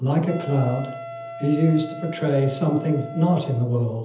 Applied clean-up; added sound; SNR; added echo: none; Wind instrument, woodwind instrument; 14 dB; reverberation time 0.7 s.